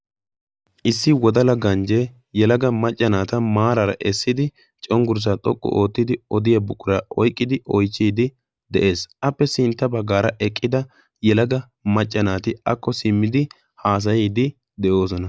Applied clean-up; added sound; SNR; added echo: none; none; none; none.